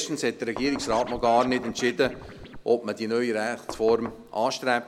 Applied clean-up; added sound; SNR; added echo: none; Scratching (performance technique) + Knock; 13 dB; none.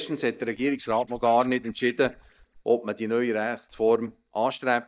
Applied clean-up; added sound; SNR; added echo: neural mask model DeepFilterNet 3.